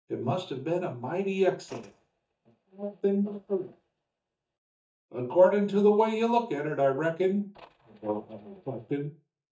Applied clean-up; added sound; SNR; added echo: neural mask model DeepFilterNet 3.